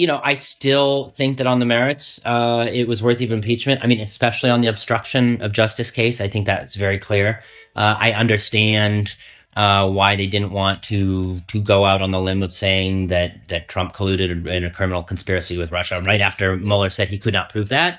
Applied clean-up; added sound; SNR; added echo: neural mask model DeepFilterNet 3.